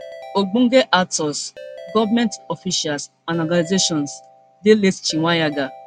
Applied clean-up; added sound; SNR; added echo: none; Ringtone / Keyboard (musical); 19 dB; none.